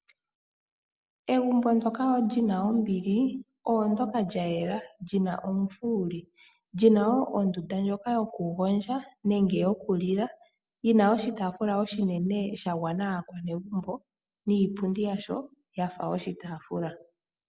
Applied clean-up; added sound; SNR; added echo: none; none; none; none.